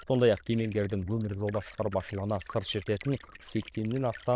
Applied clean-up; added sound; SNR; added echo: neural diffusion model UNIVERSE++.